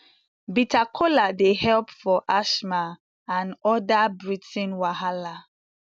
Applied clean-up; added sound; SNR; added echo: none; none; none; none.